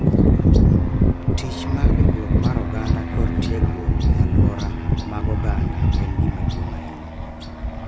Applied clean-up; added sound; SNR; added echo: none; Fixed-wing aircraft, airplane; 12 dB; none.